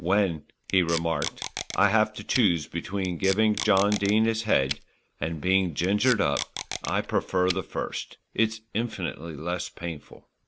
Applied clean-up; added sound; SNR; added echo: none; Packing tape, duct tape; 10 dB; none.